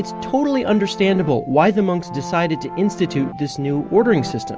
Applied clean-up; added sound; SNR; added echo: none; none; none; none.